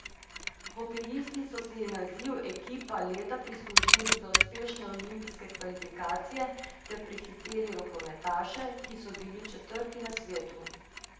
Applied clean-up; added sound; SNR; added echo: none; Mechanisms; -3 dB; reverberation time 0.8 s.